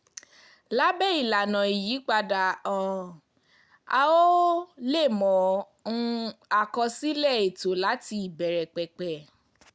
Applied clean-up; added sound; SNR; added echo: none; none; none; none.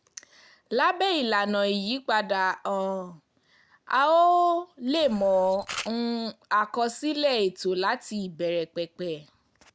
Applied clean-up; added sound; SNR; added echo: none; Camera; 13 dB; none.